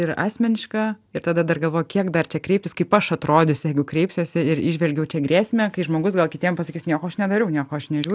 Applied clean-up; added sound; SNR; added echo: none; none; none; none.